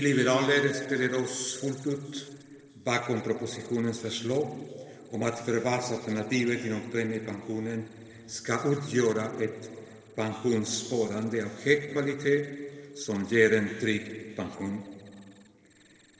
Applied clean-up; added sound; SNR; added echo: neural separator model SepFormer DNS4.